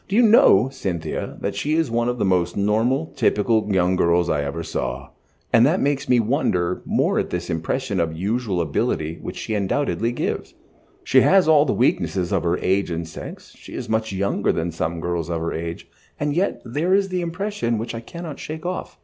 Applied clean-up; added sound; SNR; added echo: none; none; none; none.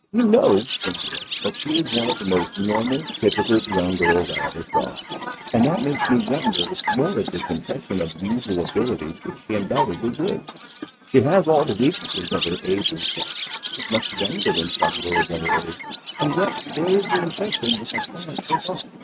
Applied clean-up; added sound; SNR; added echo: neural mask model RNNoise.